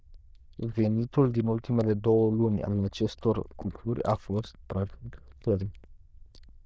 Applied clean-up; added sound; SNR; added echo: neural diffusion model UNIVERSE++.